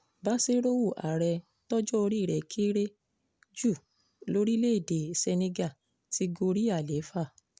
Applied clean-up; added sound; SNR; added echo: none; none; none; none.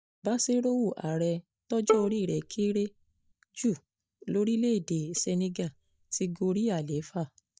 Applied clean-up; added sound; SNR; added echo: neural mask model DeepFilterNet 3.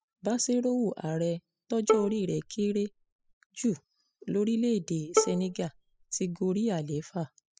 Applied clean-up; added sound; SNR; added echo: classical method spectral subtraction.